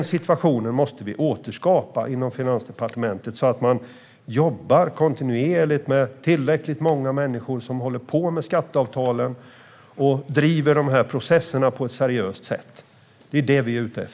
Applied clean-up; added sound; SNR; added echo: none; none; none; none.